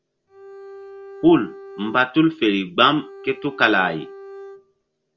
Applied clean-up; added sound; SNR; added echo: none; Bowed string instrument; 18 dB; none.